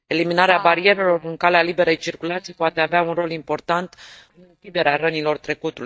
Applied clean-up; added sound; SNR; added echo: neural mask model DeepFilterNet 3.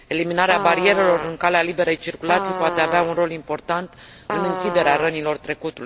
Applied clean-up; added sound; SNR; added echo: none; Fart; 7 dB; none.